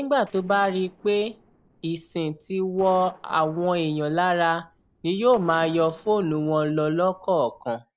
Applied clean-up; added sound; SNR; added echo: neural separator model SepFormer DNS4.